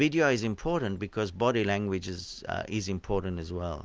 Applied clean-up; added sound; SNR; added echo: none; none; none; none.